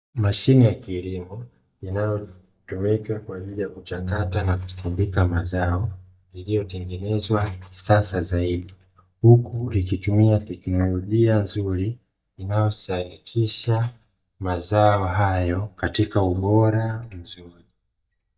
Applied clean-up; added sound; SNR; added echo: neural mask model DeepFilterNet 3.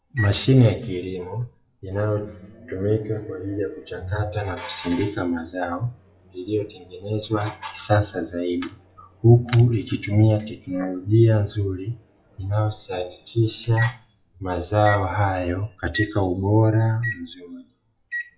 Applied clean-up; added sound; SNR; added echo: classical method WPE with log-MMSE.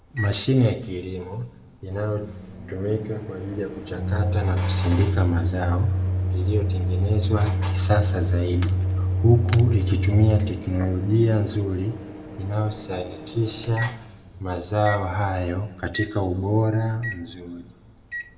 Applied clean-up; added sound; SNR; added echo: none; Microwave oven; 2 dB; reverberation time 1.1 s.